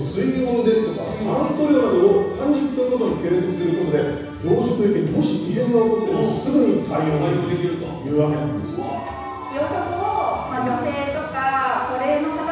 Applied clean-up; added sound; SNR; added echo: none; none; none; reverberation time 1.1 s.